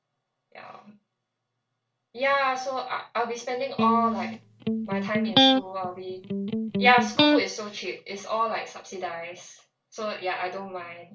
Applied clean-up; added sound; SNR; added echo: none; Electric guitar; -5 dB; reverberation time 0.2 s.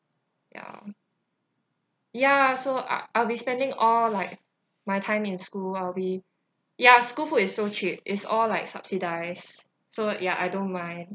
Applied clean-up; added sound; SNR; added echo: none; none; none; none.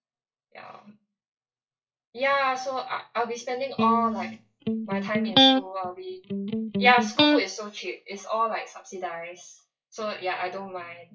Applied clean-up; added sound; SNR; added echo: classical method WPE with log-MMSE.